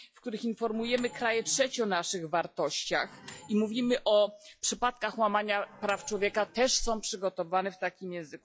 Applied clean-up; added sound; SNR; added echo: classical method log-MMSE.